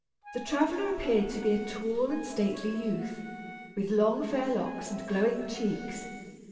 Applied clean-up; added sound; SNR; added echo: none; Wind instrument, woodwind instrument; 15 dB; reverberation time 2.4 s.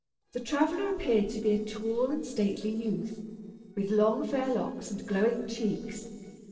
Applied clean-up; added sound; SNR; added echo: neural separator model SepFormer DNS4.